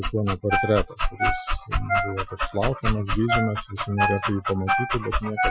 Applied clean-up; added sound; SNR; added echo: classical method Wiener filter.